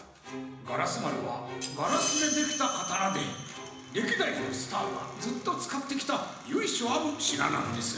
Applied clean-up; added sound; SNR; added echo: none; none; none; reverberation time 1.0 s.